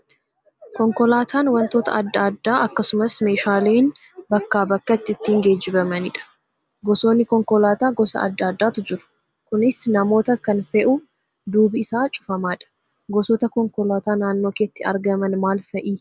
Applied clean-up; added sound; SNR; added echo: none; none; none; none.